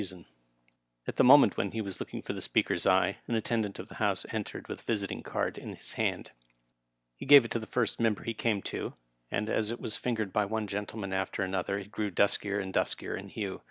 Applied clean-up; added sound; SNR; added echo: none; none; none; none.